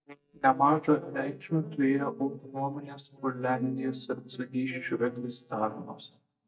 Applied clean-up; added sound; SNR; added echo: neural mask model DeepFilterNet 3.